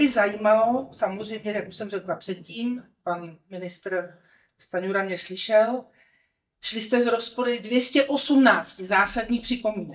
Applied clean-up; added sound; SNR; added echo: neural mask model DeepFilterNet 3.